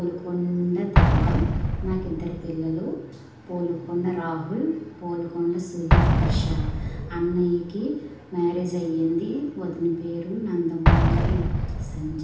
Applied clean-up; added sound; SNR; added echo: none; Explosion; -2 dB; reverberation time 0.8 s.